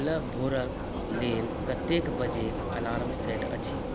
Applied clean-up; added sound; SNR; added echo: none; Vehicle; 0 dB; none.